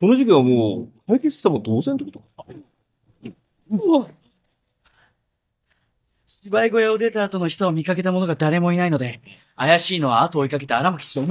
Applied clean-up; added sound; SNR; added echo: neural mask model DeepFilterNet 3.